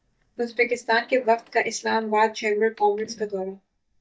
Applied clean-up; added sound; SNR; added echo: neural mask model DeepFilterNet 3.